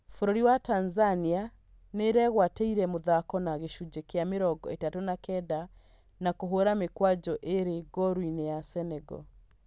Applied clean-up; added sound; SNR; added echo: none; none; none; none.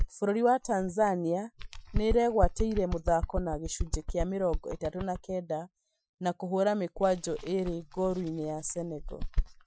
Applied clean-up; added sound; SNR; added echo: classical method Wiener filter.